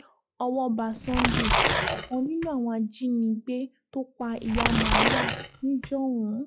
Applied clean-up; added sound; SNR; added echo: classical method log-MMSE.